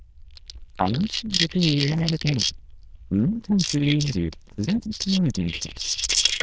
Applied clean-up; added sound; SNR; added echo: neural diffusion model UNIVERSE++.